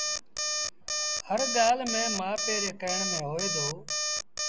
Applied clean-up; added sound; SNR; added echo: none; Alarm; -1 dB; none.